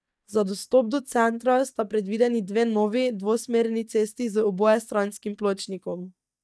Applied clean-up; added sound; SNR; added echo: neural mask model DeepFilterNet 3.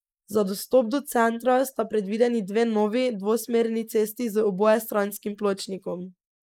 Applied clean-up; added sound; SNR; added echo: neural mask model Resemble Enhance denoiser.